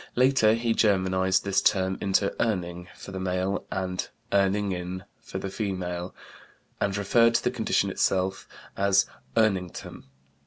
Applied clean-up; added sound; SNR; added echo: none; none; none; none.